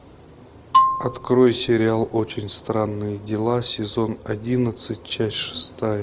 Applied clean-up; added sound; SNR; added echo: none; Marimba, xylophone; 0 dB; none.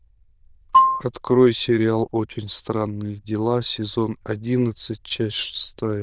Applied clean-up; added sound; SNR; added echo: neural diffusion model UNIVERSE++.